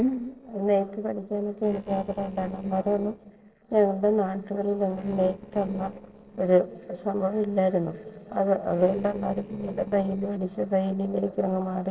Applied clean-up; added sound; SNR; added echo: neural separator model SepFormer DNS4.